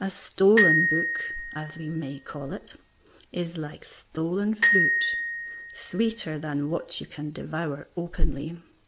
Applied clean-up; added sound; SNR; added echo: none; Glockenspiel; 1 dB; none.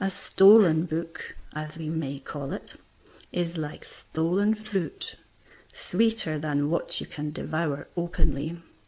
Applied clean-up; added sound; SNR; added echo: neural mask model Resemble Enhance denoiser.